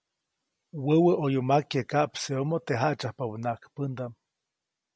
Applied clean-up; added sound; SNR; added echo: none; none; none; none.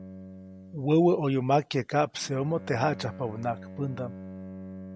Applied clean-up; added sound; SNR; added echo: none; Bowed string instrument; 15 dB; none.